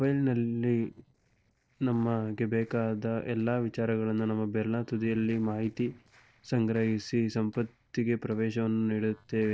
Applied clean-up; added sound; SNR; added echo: neural separator model SepFormer DNS4.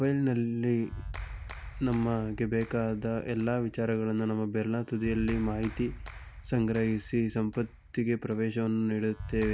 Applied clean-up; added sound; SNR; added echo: none; Clapping; 14 dB; none.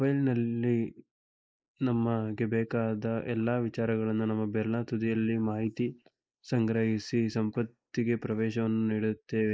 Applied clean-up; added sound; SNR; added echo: neural mask model Resemble Enhance denoiser.